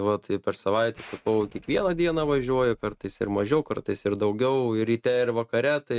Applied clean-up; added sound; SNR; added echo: neural mask model RNNoise.